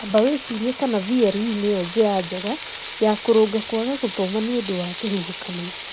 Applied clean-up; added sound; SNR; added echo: none; Frying (food); 12 dB; none.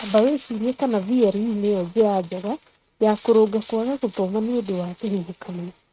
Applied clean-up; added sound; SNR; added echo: neural mask model RNNoise.